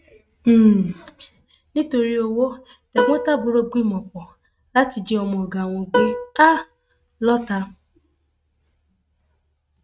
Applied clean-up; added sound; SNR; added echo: neural mask model RNNoise.